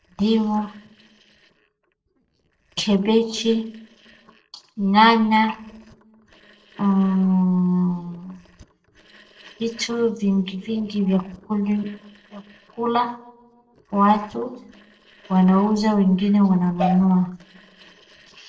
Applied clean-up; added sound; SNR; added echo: neural separator model SepFormer DNS4.